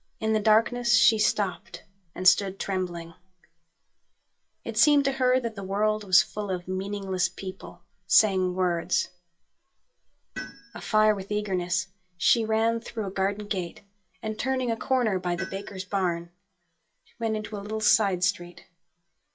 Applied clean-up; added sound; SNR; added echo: classical method WPE with log-MMSE.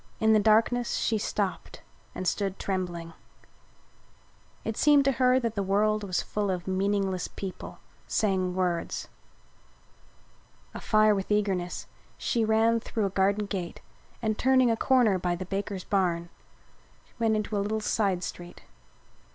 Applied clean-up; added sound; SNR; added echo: none; none; none; none.